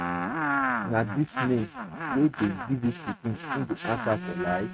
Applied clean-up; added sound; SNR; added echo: neural mask model RNNoise.